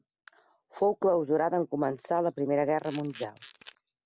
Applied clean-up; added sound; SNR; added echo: none; Camera; 12 dB; none.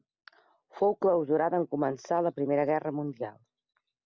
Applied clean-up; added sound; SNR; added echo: none; none; none; none.